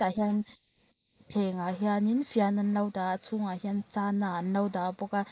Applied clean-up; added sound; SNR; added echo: neural mask model Resemble Enhance denoiser.